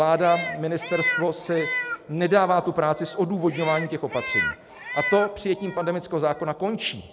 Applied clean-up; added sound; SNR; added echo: none; Meow; 8 dB; none.